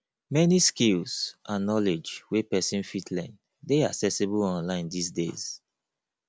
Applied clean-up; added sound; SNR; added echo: none; none; none; none.